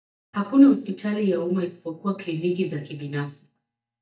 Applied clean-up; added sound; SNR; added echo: neural mask model DeepFilterNet 3.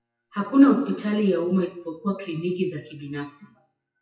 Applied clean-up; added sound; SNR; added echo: classical method WPE with log-MMSE.